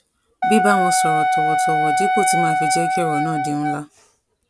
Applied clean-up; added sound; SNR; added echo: none; Wind instrument, woodwind instrument; -4 dB; none.